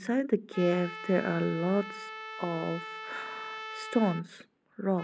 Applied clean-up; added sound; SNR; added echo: none; Trumpet; 11 dB; none.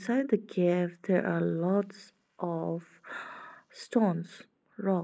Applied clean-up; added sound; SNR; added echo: neural mask model Resemble Enhance denoiser.